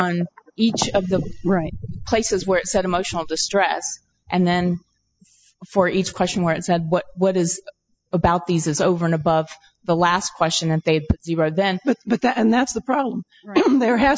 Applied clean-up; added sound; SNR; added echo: classical method spectral subtraction.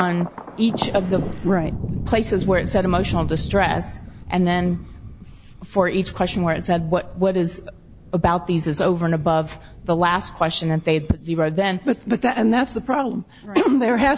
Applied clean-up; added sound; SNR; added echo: none; Thunder; 11 dB; none.